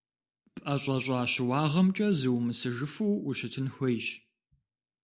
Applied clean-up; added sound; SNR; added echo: none; none; none; none.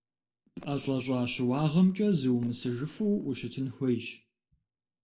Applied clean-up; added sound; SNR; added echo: neural separator model SepFormer DNS4.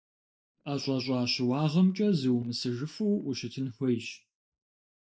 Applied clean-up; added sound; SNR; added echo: neural mask model DeepFilterNet 3.